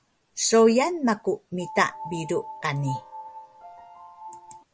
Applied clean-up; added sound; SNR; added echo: none; Piano; 14 dB; none.